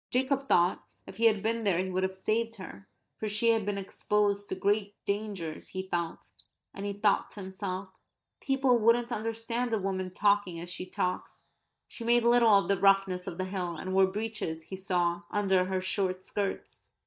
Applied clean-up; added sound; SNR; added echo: neural mask model DeepFilterNet 3.